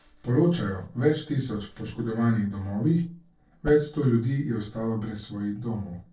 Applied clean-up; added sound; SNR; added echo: neural separator model SepFormer DNS4.